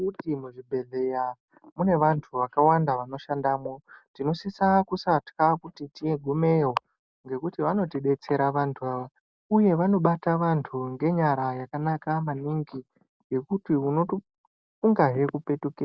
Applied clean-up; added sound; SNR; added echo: none; none; none; none.